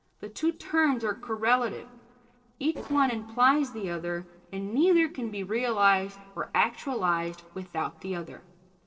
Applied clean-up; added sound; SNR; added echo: neural separator model SepFormer DNS4.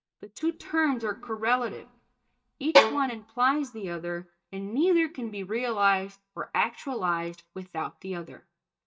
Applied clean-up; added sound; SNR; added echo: neural mask model DeepFilterNet 3.